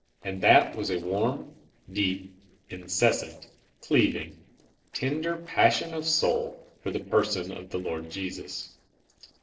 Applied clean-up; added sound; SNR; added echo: neural separator model SepFormer DNS4.